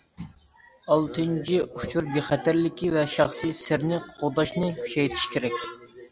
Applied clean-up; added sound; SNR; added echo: none; none; none; none.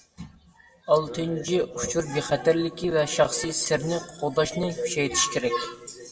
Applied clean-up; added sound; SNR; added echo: none; none; none; reverberation time 0.9 s.